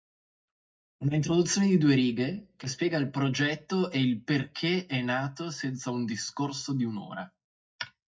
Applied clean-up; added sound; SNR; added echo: neural mask model DeepFilterNet 3.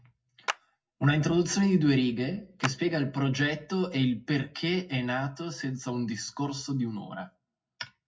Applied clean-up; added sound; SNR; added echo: none; Clapping; 12 dB; reverberation time 0.4 s.